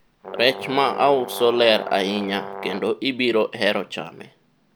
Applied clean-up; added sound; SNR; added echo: none; Brass instrument; 12 dB; none.